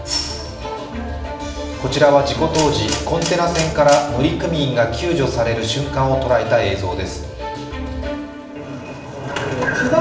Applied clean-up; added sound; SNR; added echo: none; Brass instrument; 18 dB; reverberation time 0.8 s.